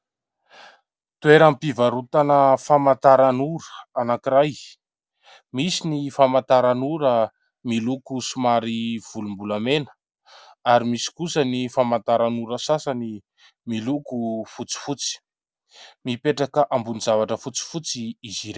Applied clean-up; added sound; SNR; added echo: none; none; none; none.